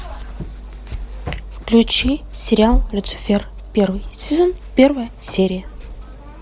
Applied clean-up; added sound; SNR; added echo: none; none; none; none.